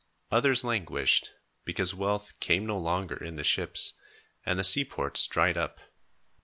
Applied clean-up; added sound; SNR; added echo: none; none; none; none.